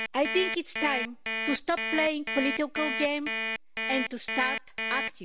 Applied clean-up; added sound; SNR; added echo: none; Alarm; 2 dB; none.